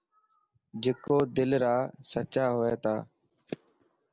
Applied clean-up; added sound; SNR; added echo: none; none; none; none.